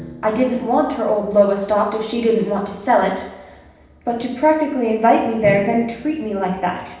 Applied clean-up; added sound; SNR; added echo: none; Drum; 18 dB; reverberation time 0.9 s.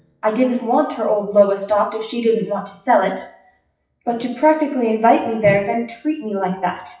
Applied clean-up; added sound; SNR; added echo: classical method WPE with log-MMSE.